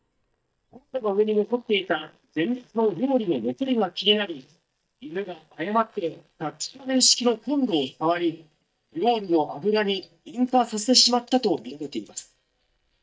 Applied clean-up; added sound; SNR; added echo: neural mask model DeepFilterNet 3.